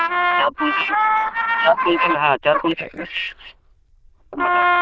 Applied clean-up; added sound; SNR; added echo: neural diffusion model UNIVERSE++.